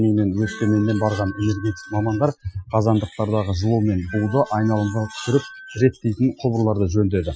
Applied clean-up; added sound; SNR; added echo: classical method Wiener filter.